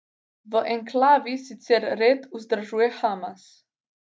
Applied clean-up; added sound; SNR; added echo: none; none; none; none.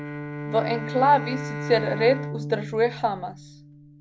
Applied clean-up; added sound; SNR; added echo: none; Bowed string instrument; 7 dB; none.